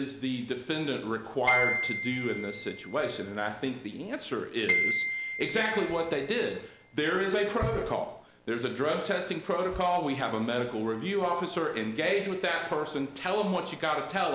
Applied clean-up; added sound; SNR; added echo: none; Glockenspiel; 3 dB; none.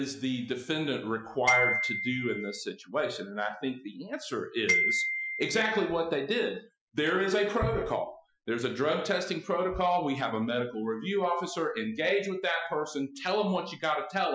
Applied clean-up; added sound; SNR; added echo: classical method Wiener filter.